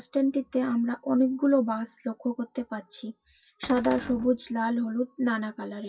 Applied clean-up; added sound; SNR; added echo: classical method WPE with log-MMSE.